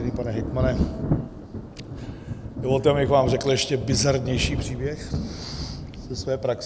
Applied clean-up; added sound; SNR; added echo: none; Thunder; 4 dB; none.